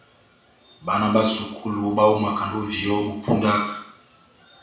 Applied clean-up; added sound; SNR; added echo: none; none; none; reverberation time 0.7 s.